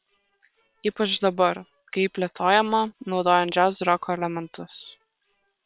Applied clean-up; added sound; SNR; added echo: neural separator model SepFormer WHAM!.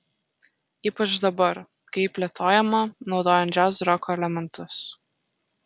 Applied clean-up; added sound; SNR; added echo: none; none; none; none.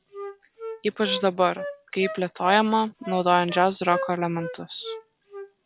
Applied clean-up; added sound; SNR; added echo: none; Wind instrument, woodwind instrument; 12 dB; none.